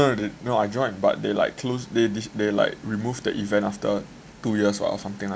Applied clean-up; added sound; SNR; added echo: none; none; none; none.